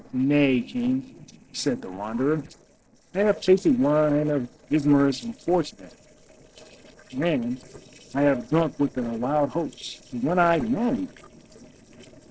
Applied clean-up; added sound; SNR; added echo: neural separator model SepFormer DNS4.